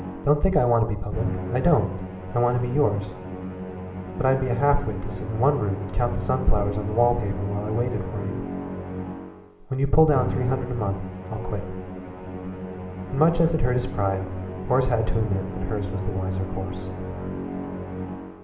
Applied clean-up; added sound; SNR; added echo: none; Musical instrument; 7 dB; reverberation time 1.2 s.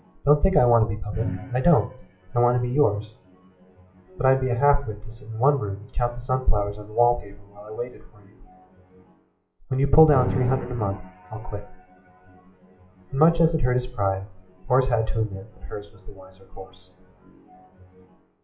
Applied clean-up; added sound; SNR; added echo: classical method WPE with log-MMSE.